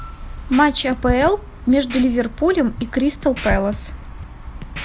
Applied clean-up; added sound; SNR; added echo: none; Scratching (performance technique); 18 dB; none.